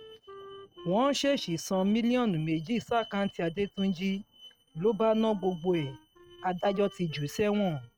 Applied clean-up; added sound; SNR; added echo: neural mask model RNNoise.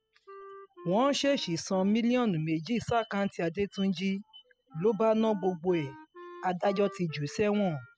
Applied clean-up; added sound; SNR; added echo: classical method spectral subtraction.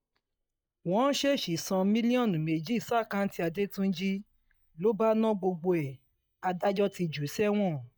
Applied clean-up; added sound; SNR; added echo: neural mask model DeepFilterNet 3.